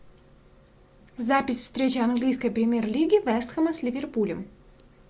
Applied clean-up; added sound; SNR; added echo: none; none; none; none.